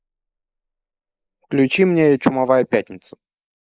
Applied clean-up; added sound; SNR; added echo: neural mask model Resemble Enhance denoiser.